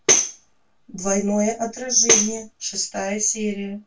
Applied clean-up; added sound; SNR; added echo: none; Tambourine; -1 dB; reverberation time 0.2 s.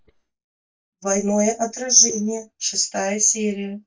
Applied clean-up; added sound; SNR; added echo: neural mask model DeepFilterNet 3.